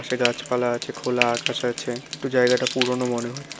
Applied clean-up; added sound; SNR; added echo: none; Frying (food); 7 dB; none.